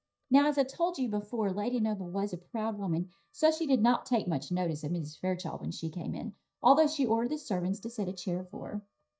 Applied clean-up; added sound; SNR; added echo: neural mask model DeepFilterNet 3.